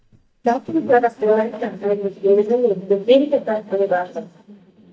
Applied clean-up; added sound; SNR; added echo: neural mask model DeepFilterNet 3.